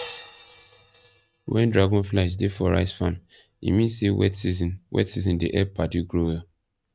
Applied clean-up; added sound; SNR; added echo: neural mask model RNNoise.